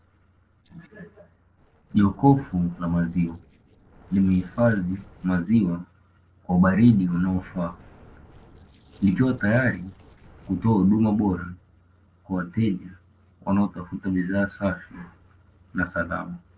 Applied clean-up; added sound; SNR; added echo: neural separator model SepFormer DNS4.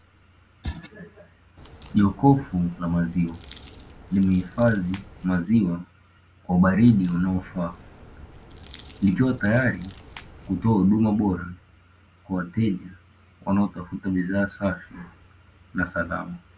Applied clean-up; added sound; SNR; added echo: none; Crack; 19 dB; none.